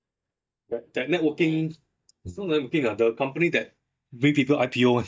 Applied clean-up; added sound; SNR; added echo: neural mask model DeepFilterNet 3.